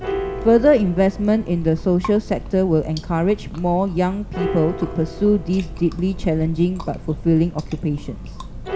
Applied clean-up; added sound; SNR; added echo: none; Chewing, mastication + Piano; 10 dB; none.